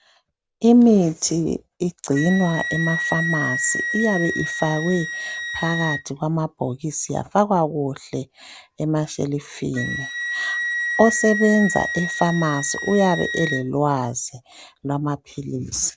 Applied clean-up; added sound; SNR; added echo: none; Wind instrument, woodwind instrument; 7 dB; none.